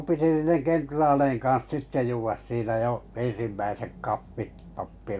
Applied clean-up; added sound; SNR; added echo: none; none; none; none.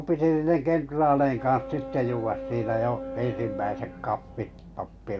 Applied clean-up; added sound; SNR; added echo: none; Boat, Water vehicle; 10 dB; none.